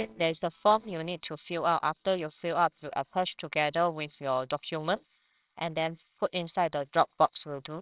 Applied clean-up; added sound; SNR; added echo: neural separator model SepFormer WHAMR!.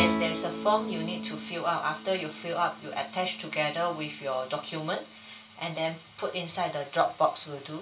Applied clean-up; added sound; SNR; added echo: none; Guitar; 7 dB; reverberation time 0.2 s.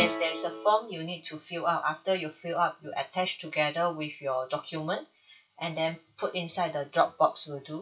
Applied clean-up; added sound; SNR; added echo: classical method WPE with log-MMSE.